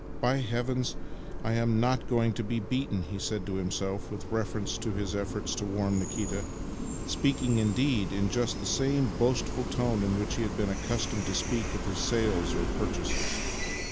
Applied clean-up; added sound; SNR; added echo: none; Train; 4 dB; none.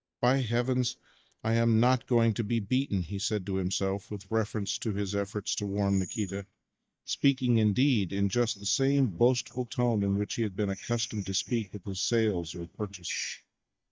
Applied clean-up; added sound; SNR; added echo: neural mask model DeepFilterNet 3.